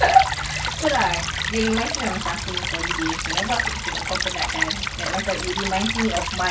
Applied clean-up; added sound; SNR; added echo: none; Stream / Trickle, dribble; 2 dB; none.